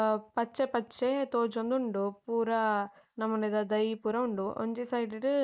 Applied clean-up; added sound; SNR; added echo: neural mask model Resemble Enhance denoiser.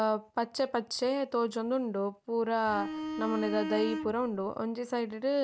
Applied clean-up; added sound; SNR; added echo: none; Bowed string instrument; 6 dB; none.